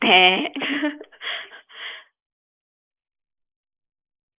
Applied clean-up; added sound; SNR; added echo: neural mask model Resemble Enhance denoiser.